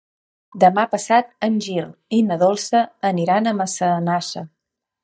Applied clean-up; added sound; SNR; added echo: neural mask model DeepFilterNet 3.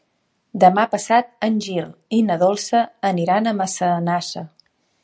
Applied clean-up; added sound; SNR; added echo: none; none; none; none.